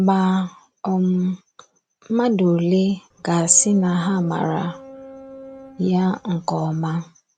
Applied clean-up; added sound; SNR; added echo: none; Boat, Water vehicle; 20 dB; none.